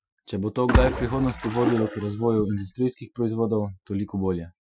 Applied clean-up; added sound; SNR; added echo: classical method Wiener filter.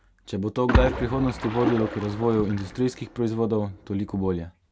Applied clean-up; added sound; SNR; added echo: none; Splash, splatter; 4 dB; none.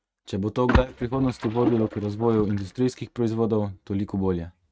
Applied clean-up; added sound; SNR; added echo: neural mask model RNNoise.